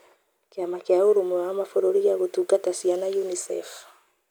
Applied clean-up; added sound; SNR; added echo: none; none; none; none.